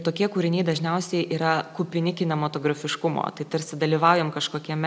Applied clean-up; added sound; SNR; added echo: none; none; none; none.